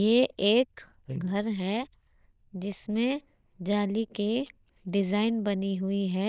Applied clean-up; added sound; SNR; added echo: neural diffusion model UNIVERSE++.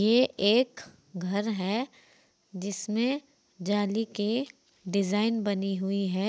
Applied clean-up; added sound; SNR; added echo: none; none; none; none.